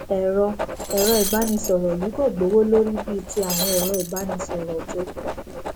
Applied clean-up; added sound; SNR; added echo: none; Writing + Shatter; 6 dB; none.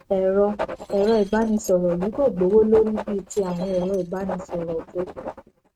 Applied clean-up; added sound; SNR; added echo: neural mask model RNNoise.